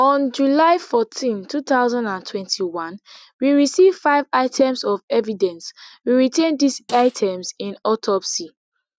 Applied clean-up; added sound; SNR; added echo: neural mask model RNNoise.